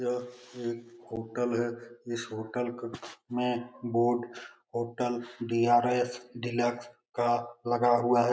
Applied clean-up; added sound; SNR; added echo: none; none; none; none.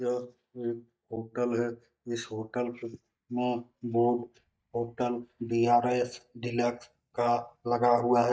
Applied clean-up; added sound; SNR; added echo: neural mask model DeepFilterNet 3.